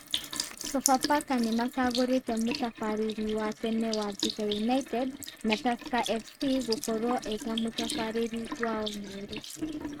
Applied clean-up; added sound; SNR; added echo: neural mask model RNNoise.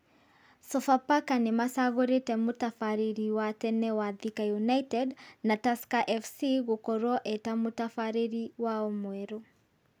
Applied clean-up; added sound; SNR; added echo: none; none; none; none.